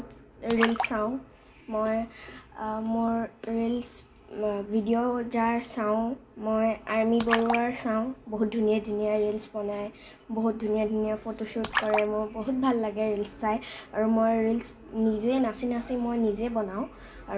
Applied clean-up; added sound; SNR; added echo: none; Splash, splatter; 8 dB; reverberation time 0.4 s.